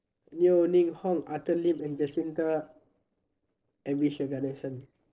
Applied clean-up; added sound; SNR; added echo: neural separator model SepFormer DNS4.